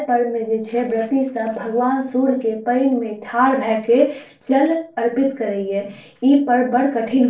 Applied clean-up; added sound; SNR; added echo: neural separator model SepFormer DNS4.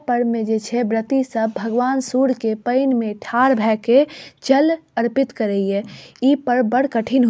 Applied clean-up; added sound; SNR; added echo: none; none; none; none.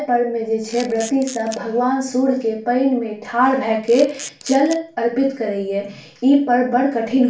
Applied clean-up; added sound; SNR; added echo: none; Camera; 16 dB; reverberation time 0.4 s.